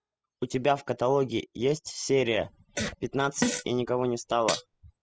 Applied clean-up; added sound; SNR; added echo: classical method spectral subtraction.